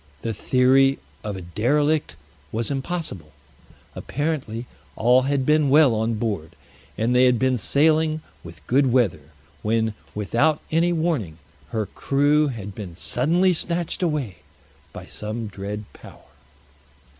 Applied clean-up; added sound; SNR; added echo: none; none; none; none.